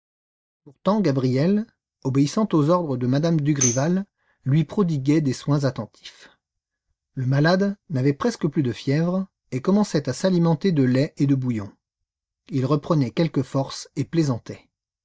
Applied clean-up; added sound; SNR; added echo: neural mask model DeepFilterNet 3.